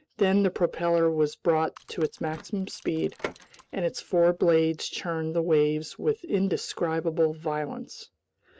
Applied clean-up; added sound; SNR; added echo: neural mask model RNNoise.